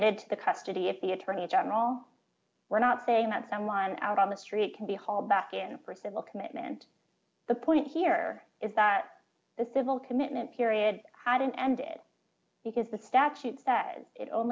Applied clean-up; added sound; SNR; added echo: none; none; none; none.